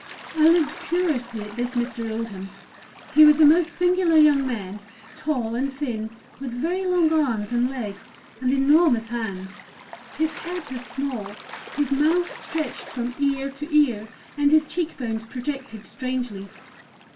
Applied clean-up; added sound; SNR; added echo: none; Gull, seagull / Waves, surf; 18 dB; reverberation time 0.2 s.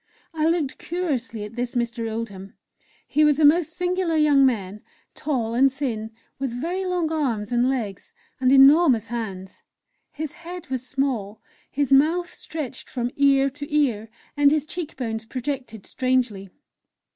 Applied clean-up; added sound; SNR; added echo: none; none; none; none.